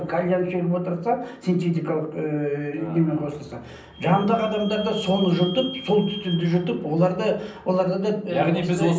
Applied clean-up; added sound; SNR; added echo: none; Squeak / Vehicle; 19 dB; reverberation time 0.6 s.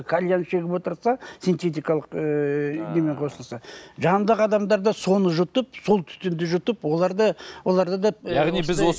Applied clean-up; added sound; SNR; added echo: none; none; none; none.